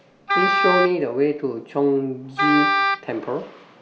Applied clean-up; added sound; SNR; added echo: none; Wind instrument, woodwind instrument; -1 dB; none.